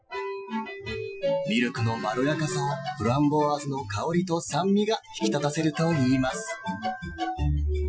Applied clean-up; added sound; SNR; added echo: classical method Wiener filter.